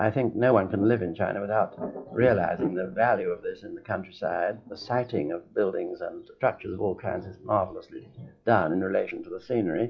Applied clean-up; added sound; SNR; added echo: classical method log-MMSE.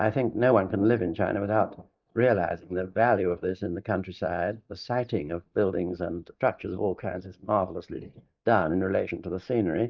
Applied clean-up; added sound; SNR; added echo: neural mask model DeepFilterNet 3.